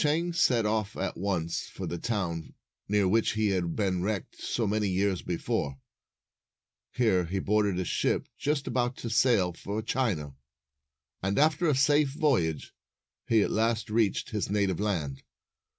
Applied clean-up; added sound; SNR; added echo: none; none; none; none.